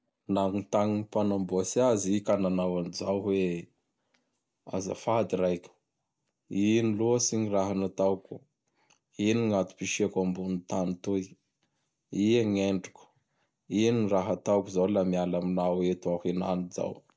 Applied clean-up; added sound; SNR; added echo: none; none; none; none.